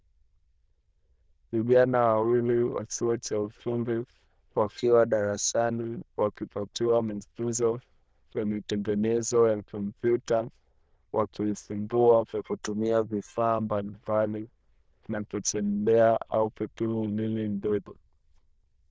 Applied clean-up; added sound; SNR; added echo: neural diffusion model UNIVERSE++.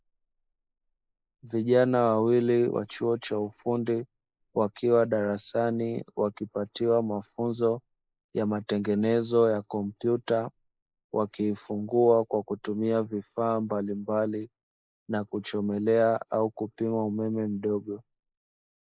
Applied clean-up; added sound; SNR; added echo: neural mask model Resemble Enhance denoiser.